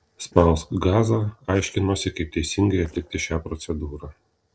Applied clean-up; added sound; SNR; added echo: neural separator model SepFormer DNS4.